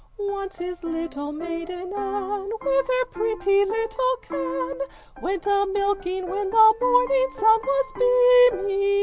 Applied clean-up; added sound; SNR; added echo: none; none; none; none.